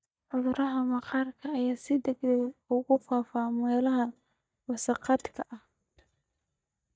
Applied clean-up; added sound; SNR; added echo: neural mask model DeepFilterNet 3.